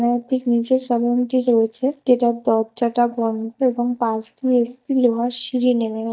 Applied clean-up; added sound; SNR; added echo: neural mask model DeepFilterNet 3.